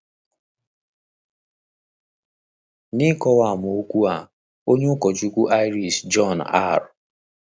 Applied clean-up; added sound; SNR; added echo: none; none; none; none.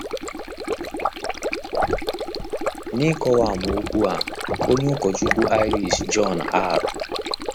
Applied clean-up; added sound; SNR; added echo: none; Stream; 2 dB; none.